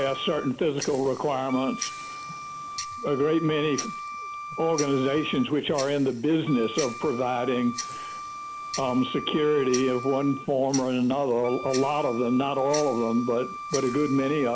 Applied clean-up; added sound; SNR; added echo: none; Wind instrument, woodwind instrument + Tick-tock; 10 dB; none.